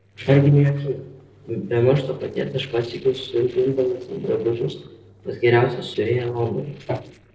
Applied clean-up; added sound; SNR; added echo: neural separator model SepFormer DNS4.